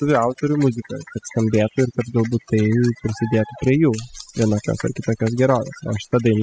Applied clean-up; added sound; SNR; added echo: classical method spectral subtraction.